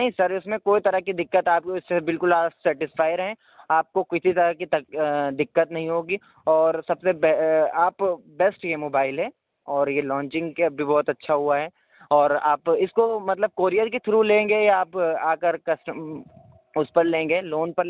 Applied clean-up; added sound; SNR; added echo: none; none; none; none.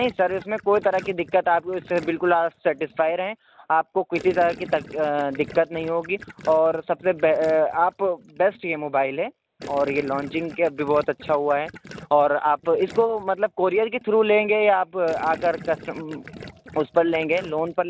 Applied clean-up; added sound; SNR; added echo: none; Gurgling; 20 dB; none.